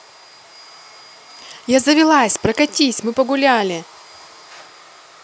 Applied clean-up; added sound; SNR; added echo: none; none; none; none.